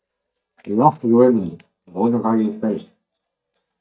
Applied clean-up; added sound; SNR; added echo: neural mask model DeepFilterNet 3.